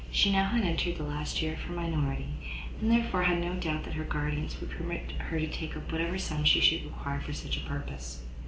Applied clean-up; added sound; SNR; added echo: none; none; none; none.